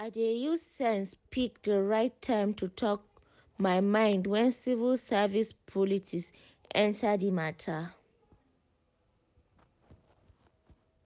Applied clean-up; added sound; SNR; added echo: none; none; none; none.